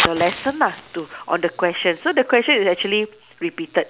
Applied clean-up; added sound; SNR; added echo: none; Fire; 10 dB; none.